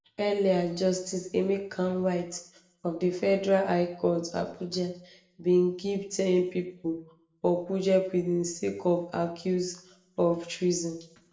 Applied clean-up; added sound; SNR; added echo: none; none; none; reverberation time 0.5 s.